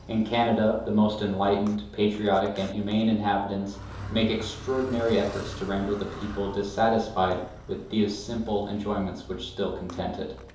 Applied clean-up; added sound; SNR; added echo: none; Car; 15 dB; reverberation time 2.8 s.